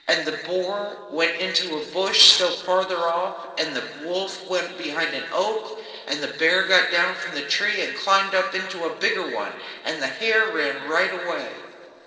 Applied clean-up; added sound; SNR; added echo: neural separator model SepFormer DNS4.